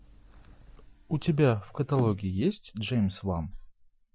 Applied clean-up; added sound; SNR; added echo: classical method Wiener filter.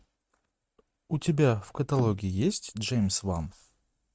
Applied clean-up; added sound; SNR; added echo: neural mask model RNNoise.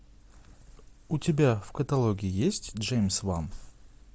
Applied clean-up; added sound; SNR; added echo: none; none; none; none.